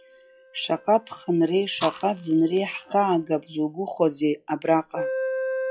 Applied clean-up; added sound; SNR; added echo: classical method log-MMSE.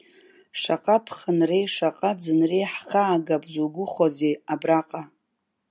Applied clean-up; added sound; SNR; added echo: none; none; none; none.